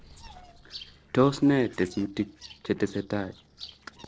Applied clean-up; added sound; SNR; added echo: neural separator model SepFormer DNS4.